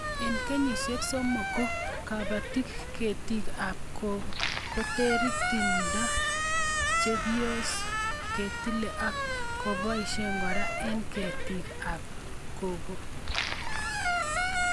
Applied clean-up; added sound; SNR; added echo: none; Rain + Squeak; -3 dB; none.